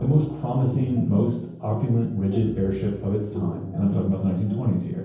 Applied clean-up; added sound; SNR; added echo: none; none; none; reverberation time 0.9 s.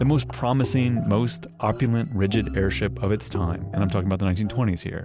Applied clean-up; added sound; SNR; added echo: none; none; none; none.